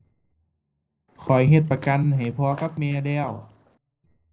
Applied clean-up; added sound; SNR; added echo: neural separator model SepFormer DNS4.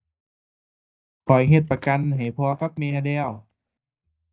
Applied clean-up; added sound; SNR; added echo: neural mask model DeepFilterNet 3.